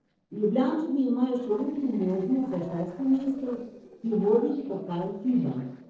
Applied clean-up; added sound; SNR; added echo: neural separator model SepFormer DNS4.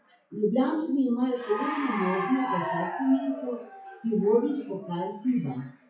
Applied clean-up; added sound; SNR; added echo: classical method WPE with log-MMSE.